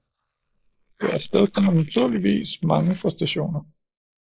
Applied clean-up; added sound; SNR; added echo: neural mask model Resemble Enhance denoiser.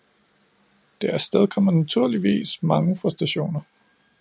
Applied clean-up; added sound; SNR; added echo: none; none; none; none.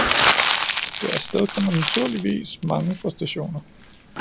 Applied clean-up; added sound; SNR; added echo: none; Explosion + Crumpling, crinkling; -1 dB; none.